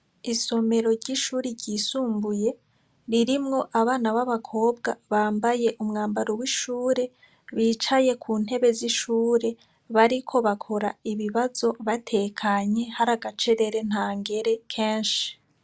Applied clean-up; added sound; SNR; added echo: none; none; none; none.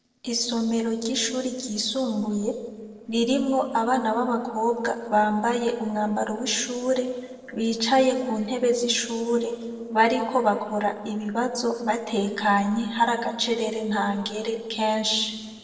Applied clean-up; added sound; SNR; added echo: neural separator model SepFormer DNS4.